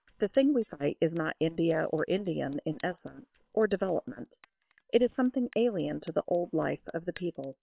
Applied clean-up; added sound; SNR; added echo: neural separator model SepFormer WHAM!.